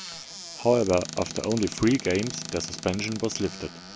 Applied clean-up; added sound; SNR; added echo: none; Squeak / Cupboard open or close; 11 dB; none.